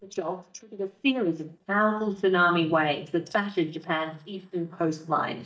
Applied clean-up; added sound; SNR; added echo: neural mask model DeepFilterNet 3.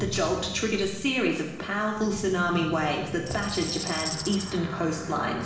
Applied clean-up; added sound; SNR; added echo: none; Tambourine; 8 dB; reverberation time 0.9 s.